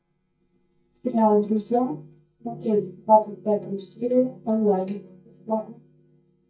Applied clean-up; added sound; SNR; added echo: neural mask model DeepFilterNet 3.